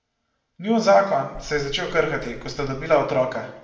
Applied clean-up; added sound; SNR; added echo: none; Water / Splash, splatter; 16 dB; reverberation time 0.8 s.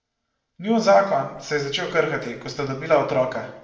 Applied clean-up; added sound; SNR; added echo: neural separator model SepFormer DNS4.